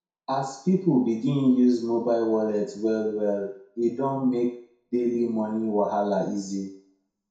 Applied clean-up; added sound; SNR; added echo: none; none; none; reverberation time 0.6 s.